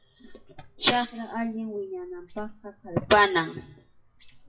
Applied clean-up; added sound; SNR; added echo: classical method WPE with log-MMSE.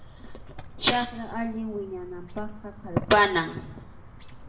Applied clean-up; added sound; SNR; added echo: none; Chirp, tweet; 13 dB; reverberation time 0.7 s.